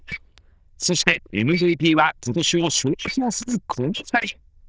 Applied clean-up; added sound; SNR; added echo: neural diffusion model UNIVERSE++.